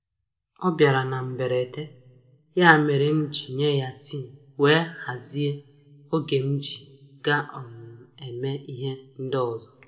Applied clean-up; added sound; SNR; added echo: none; none; none; reverberation time 0.8 s.